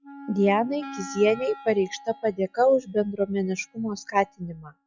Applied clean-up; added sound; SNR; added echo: classical method log-MMSE.